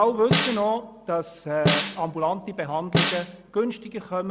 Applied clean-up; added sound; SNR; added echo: none; Snare drum; 2 dB; none.